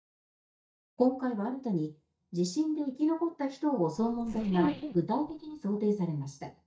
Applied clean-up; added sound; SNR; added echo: neural mask model DeepFilterNet 3.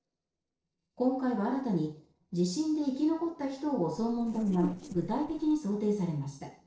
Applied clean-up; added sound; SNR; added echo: neural separator model SepFormer DNS4.